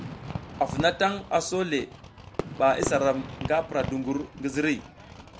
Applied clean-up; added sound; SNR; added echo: none; Fireworks; 10 dB; none.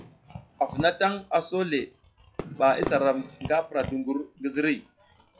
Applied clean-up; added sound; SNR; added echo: classical method log-MMSE.